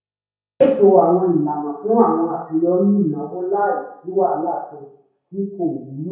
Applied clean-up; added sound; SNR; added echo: none; none; none; reverberation time 0.6 s.